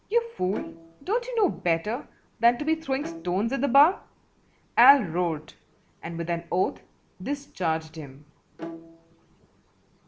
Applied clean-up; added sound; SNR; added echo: none; Bowed string instrument; 15 dB; none.